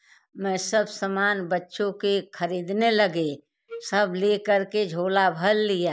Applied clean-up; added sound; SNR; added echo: none; Wind instrument, woodwind instrument; 17 dB; none.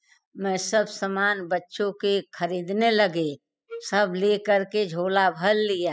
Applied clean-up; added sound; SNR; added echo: classical method spectral subtraction.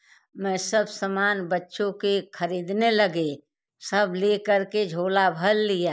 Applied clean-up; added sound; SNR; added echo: neural mask model Resemble Enhance denoiser.